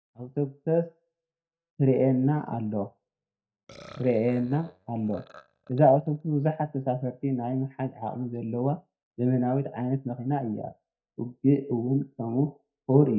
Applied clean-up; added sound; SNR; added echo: neural mask model DeepFilterNet 3.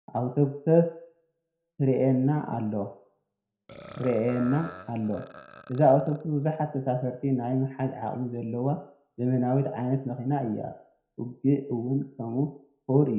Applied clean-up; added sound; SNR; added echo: none; Burping, eructation; 17 dB; reverberation time 0.5 s.